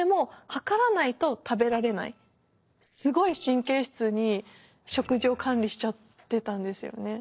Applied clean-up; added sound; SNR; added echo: neural separator model SepFormer DNS4.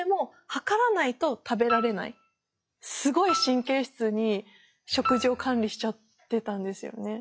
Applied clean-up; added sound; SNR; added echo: classical method log-MMSE.